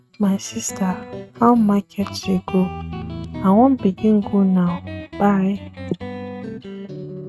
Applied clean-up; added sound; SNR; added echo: neural mask model RNNoise.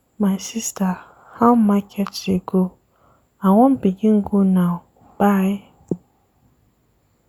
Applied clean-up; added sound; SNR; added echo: none; none; none; none.